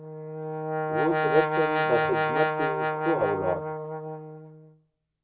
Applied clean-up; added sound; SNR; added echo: none; Brass instrument; -3 dB; reverberation time 0.2 s.